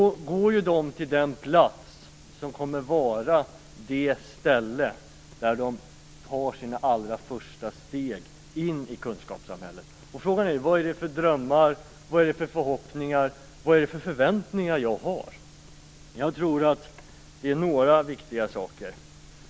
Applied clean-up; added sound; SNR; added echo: none; none; none; none.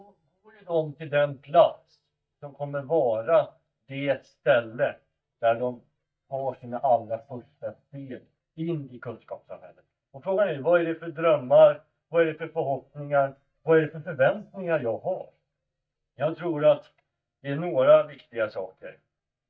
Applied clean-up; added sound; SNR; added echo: neural mask model DeepFilterNet 3.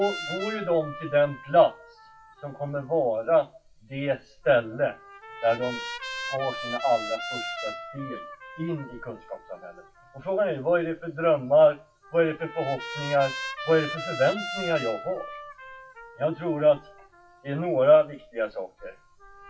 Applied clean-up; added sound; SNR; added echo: classical method WPE with log-MMSE.